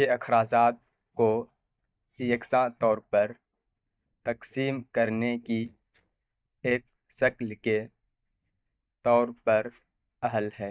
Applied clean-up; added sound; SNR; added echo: neural mask model DeepFilterNet 3.